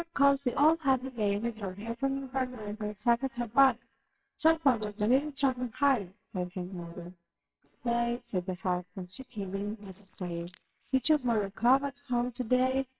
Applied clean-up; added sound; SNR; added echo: neural separator model SepFormer WHAMR!.